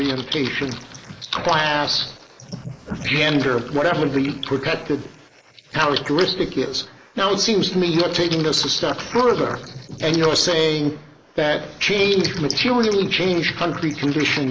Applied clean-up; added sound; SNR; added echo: neural mask model Resemble Enhance denoiser.